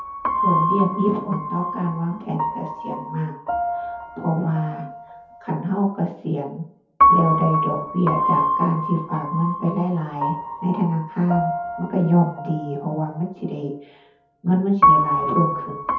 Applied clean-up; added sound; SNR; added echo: none; Piano; 0 dB; reverberation time 0.5 s.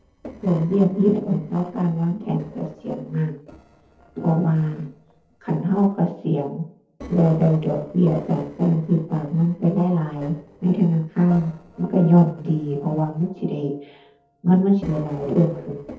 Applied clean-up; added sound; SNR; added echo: neural separator model SepFormer DNS4.